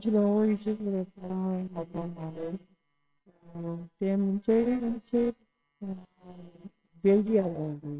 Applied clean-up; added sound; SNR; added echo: neural separator model SepFormer WHAMR!.